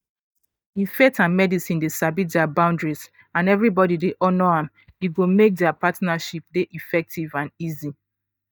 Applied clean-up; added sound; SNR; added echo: neural mask model DeepFilterNet 3.